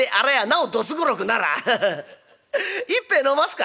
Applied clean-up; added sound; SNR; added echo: none; none; none; none.